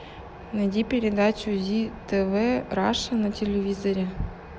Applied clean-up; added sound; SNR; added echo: none; none; none; none.